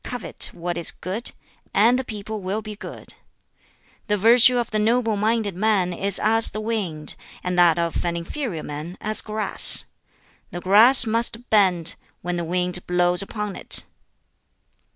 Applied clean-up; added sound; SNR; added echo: none; none; none; none.